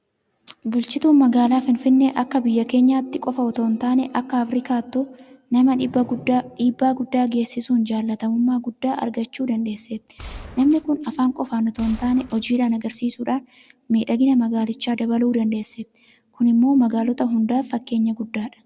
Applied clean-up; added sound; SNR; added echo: none; Gunshot, gunfire; 19 dB; none.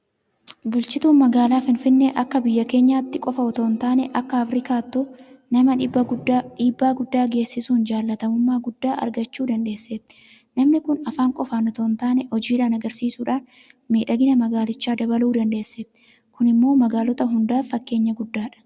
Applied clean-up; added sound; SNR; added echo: none; none; none; none.